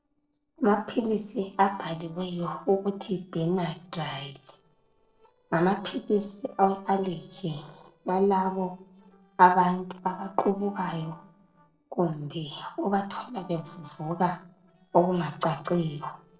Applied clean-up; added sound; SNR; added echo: neural separator model SepFormer DNS4.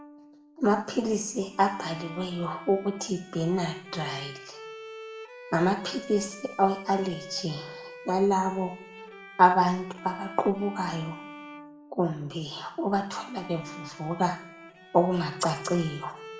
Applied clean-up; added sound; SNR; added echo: none; Bowed string instrument; 16 dB; reverberation time 0.5 s.